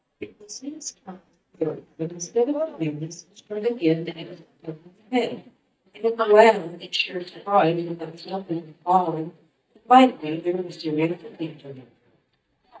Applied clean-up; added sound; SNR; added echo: neural mask model DeepFilterNet 3.